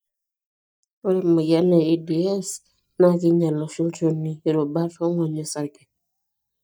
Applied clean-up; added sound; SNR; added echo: neural mask model DeepFilterNet 3.